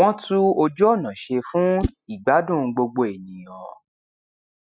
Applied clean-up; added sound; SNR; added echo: classical method spectral subtraction.